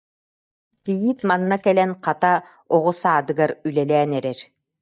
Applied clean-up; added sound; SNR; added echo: neural mask model DeepFilterNet 3.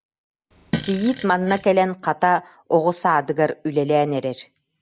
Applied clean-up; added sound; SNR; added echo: none; Fart + Bird vocalization, bird call, bird song; 13 dB; none.